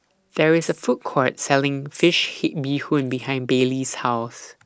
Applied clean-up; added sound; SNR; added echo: neural separator model SepFormer DNS4.